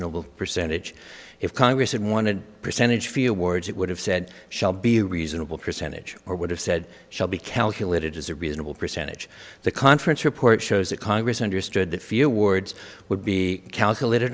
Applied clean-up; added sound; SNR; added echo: none; none; none; none.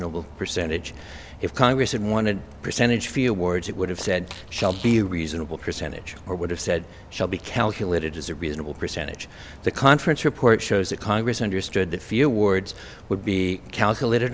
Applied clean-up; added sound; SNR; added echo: none; Rain + Fart; 18 dB; none.